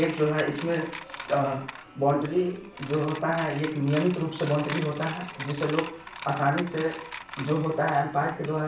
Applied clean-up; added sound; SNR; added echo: none; Coin (dropping); 11 dB; reverberation time 0.4 s.